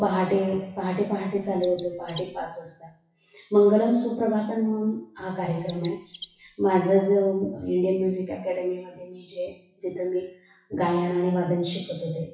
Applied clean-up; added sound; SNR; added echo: classical method WPE with log-MMSE.